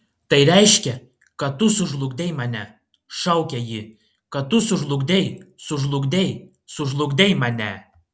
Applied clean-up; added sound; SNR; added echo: none; none; none; none.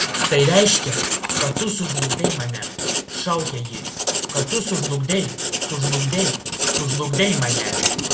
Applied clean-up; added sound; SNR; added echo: none; Writing; 1 dB; reverberation time 0.6 s.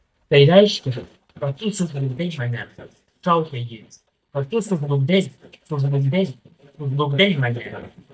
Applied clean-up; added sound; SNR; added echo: neural mask model DeepFilterNet 3.